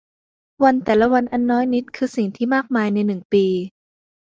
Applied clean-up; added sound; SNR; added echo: neural mask model DeepFilterNet 3.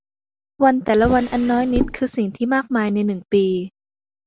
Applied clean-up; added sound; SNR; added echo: none; Drawer open or close; 6 dB; none.